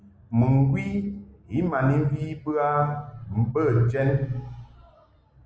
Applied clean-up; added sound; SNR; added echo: none; none; none; none.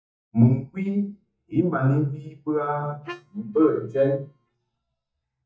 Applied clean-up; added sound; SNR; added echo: neural mask model DeepFilterNet 3.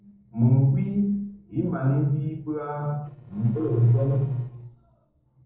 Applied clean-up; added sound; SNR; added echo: neural separator model SepFormer DNS4.